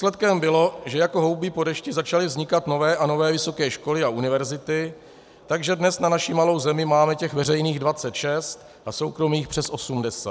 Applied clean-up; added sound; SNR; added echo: none; none; none; none.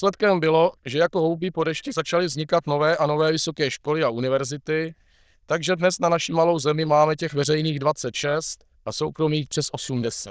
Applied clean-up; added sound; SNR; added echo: neural diffusion model UNIVERSE++.